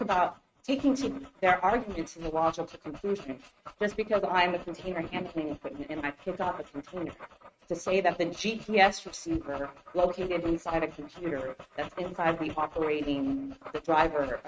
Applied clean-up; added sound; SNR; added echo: neural mask model RNNoise.